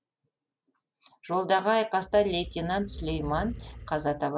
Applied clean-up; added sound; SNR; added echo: none; Animal; 13 dB; none.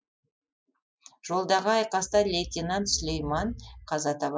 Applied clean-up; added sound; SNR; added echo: classical method Wiener filter.